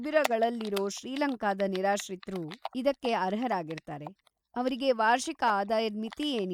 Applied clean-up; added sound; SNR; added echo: neural mask model RNNoise.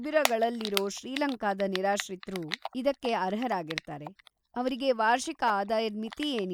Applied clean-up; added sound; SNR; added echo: none; Typing; 10 dB; none.